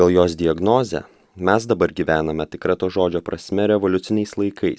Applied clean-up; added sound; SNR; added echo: none; none; none; none.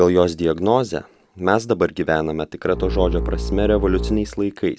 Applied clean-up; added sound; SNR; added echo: none; Bowed string instrument; 4 dB; none.